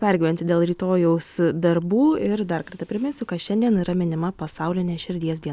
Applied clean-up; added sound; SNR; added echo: none; none; none; none.